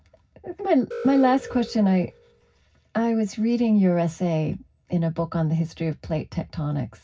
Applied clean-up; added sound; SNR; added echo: none; Alarm; 14 dB; reverberation time 0.4 s.